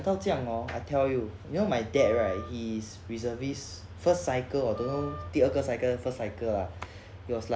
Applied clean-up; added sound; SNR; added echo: none; Wind instrument, woodwind instrument; 16 dB; none.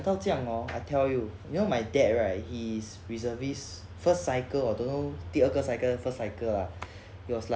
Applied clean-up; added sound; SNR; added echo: none; none; none; none.